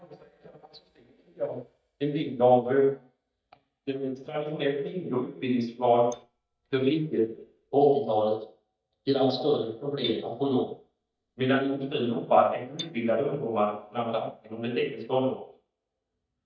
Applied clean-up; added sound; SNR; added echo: neural mask model DeepFilterNet 3.